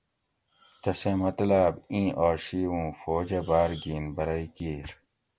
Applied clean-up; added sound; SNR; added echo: none; none; none; none.